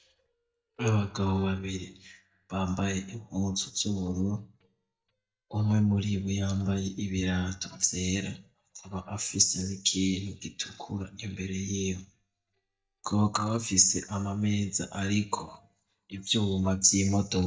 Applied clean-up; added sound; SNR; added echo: neural mask model DeepFilterNet 3.